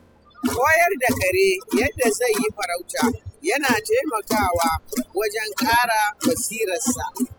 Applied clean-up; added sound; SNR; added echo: classical method spectral subtraction.